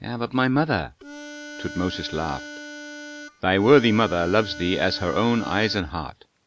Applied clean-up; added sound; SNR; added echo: none; Harmonica; 14 dB; none.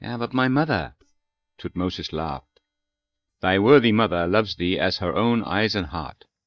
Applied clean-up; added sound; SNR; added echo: neural mask model DeepFilterNet 3.